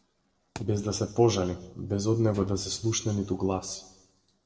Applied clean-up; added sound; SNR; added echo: neural separator model SepFormer DNS4.